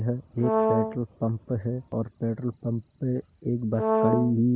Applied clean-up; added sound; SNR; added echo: none; Brass instrument; -1 dB; none.